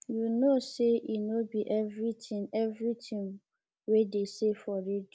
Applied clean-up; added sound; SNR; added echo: none; none; none; none.